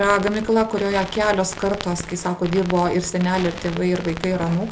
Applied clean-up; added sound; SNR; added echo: none; Crackle; 13 dB; none.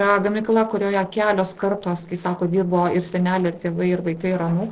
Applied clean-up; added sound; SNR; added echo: neural separator model SepFormer DNS4.